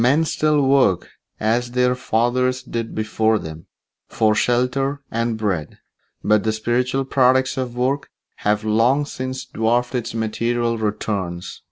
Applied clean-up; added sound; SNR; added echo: none; none; none; none.